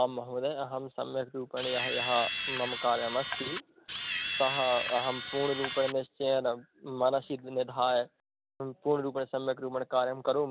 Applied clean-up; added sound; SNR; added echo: none; Camera; -2 dB; none.